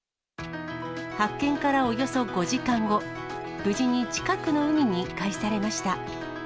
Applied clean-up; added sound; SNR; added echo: none; none; none; none.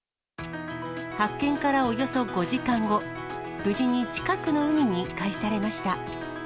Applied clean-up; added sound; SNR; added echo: none; Tambourine; 20 dB; none.